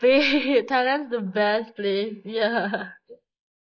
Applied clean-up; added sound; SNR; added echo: neural mask model Resemble Enhance denoiser.